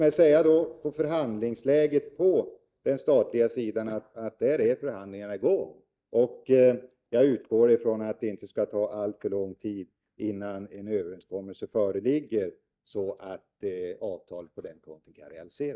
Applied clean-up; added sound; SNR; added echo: neural mask model DeepFilterNet 3.